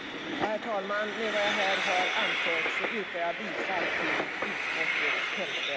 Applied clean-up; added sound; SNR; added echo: none; Train; -4 dB; none.